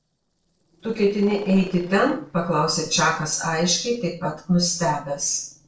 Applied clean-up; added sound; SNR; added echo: neural separator model SepFormer DNS4.